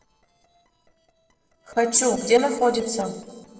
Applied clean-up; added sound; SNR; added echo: neural separator model SepFormer DNS4.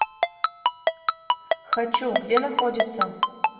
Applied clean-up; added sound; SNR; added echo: none; Ringtone; -3 dB; reverberation time 1.8 s.